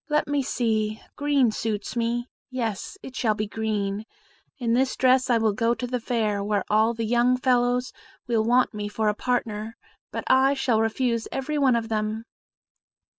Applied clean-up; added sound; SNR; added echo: none; none; none; none.